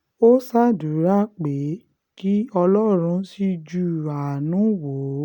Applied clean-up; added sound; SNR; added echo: none; none; none; none.